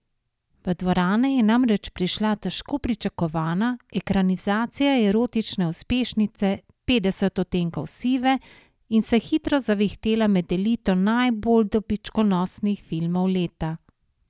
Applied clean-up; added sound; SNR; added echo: none; none; none; none.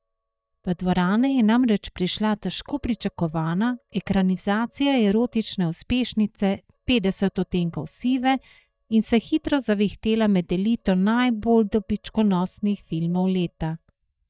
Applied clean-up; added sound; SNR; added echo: neural mask model DeepFilterNet 3.